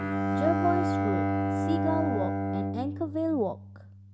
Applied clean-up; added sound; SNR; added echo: none; Bowed string instrument; -3 dB; none.